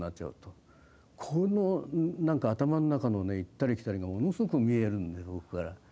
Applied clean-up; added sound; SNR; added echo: none; none; none; none.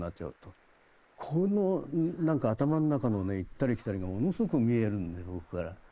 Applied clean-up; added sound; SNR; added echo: neural mask model Resemble Enhance denoiser.